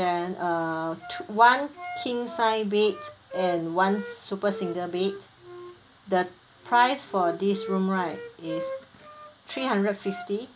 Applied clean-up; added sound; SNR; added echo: none; Wind instrument, woodwind instrument; 13 dB; none.